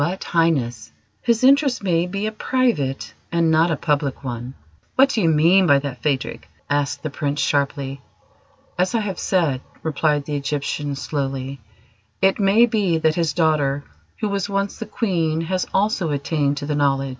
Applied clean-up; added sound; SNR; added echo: none; none; none; none.